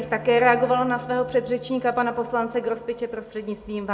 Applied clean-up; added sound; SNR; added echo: none; Bowed string instrument; 19 dB; reverberation time 0.3 s.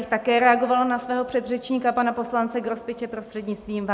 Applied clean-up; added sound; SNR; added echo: none; none; none; none.